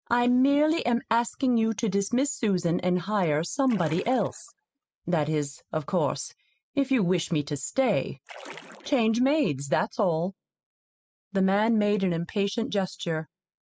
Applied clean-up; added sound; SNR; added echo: classical method spectral subtraction.